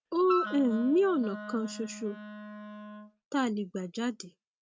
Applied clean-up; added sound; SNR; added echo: neural mask model RNNoise.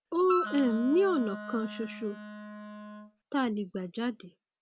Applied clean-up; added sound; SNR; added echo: none; Wind instrument, woodwind instrument; 9 dB; none.